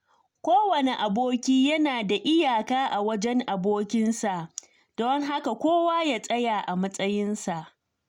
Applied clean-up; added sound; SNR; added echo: none; none; none; none.